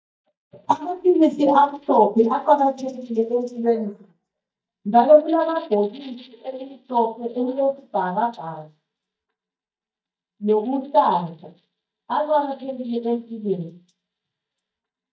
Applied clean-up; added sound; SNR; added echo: neural mask model DeepFilterNet 3.